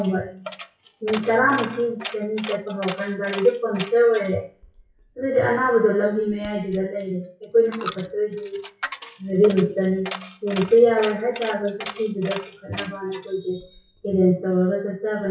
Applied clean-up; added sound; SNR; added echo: classical method WPE with log-MMSE.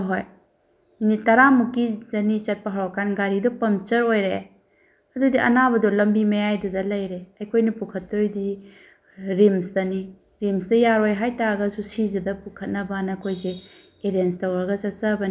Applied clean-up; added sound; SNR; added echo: none; none; none; none.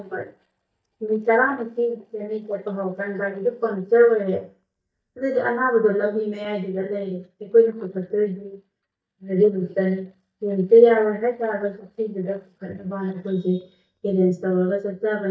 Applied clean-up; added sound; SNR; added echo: neural mask model DeepFilterNet 3.